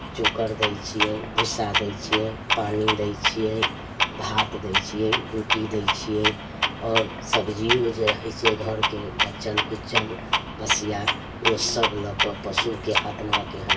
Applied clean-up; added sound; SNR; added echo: none; Clock; -1 dB; reverberation time 0.1 s.